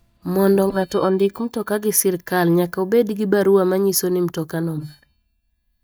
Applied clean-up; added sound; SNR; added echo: neural mask model DeepFilterNet 3.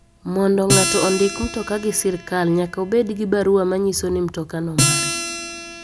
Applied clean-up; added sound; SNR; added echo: none; Acoustic guitar; 5 dB; none.